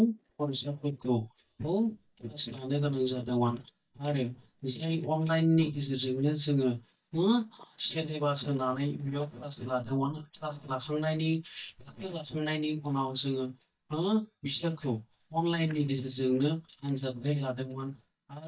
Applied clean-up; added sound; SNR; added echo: neural mask model DeepFilterNet 3.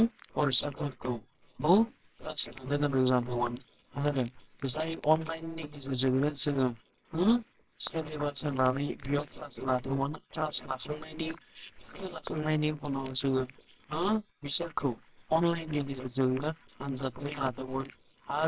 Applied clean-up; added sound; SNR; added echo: neural separator model SepFormer WHAMR!.